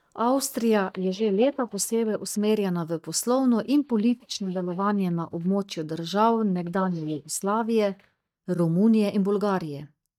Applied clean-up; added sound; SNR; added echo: neural mask model DeepFilterNet 3.